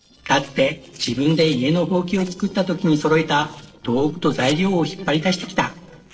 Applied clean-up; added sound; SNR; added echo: neural separator model SepFormer DNS4.